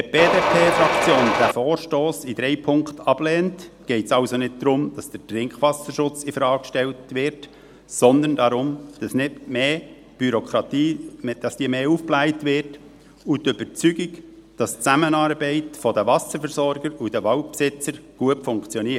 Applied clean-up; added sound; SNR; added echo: none; Mechanisms; -3 dB; none.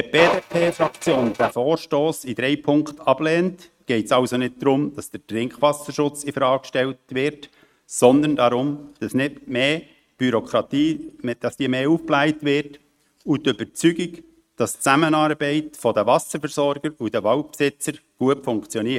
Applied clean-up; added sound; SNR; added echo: neural mask model RNNoise.